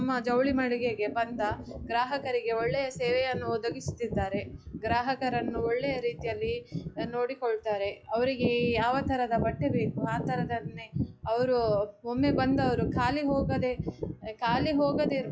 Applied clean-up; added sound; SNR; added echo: classical method log-MMSE.